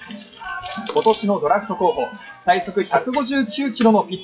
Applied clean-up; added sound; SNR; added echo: classical method WPE with log-MMSE.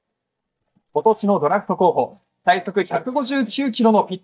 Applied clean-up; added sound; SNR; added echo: neural mask model DeepFilterNet 3.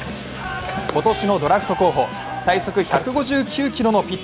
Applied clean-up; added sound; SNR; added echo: none; none; none; none.